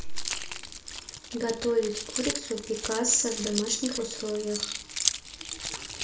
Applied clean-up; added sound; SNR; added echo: none; Keys jangling; 5 dB; reverberation time 0.4 s.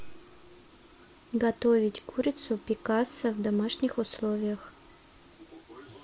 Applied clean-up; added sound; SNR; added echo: none; none; none; none.